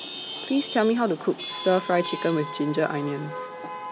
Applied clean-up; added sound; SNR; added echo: none; Chatter / Traffic noise, roadway noise / Vehicle horn, car horn, honking / Engine; 10 dB; none.